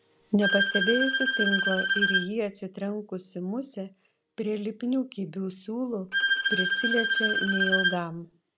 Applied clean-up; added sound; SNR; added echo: none; Bowed string instrument; -4 dB; none.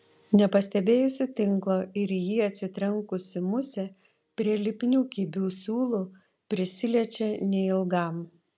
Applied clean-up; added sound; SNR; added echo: none; none; none; none.